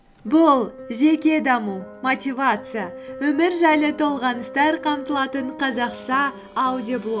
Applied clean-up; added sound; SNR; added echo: none; none; none; none.